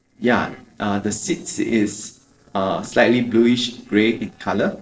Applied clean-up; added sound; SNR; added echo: neural separator model SepFormer DNS4.